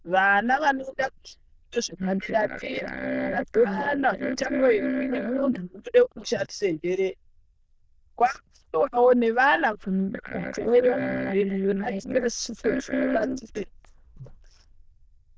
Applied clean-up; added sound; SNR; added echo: neural diffusion model UNIVERSE++.